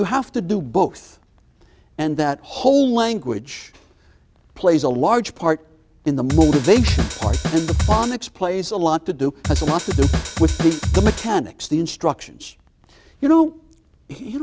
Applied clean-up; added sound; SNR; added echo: none; Drum kit; 0 dB; none.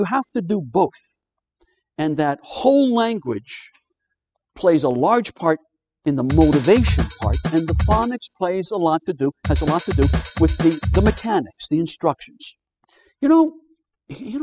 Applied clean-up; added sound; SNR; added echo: classical method spectral subtraction.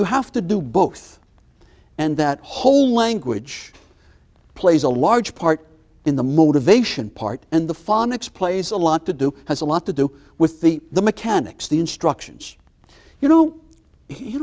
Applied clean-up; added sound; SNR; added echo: none; none; none; none.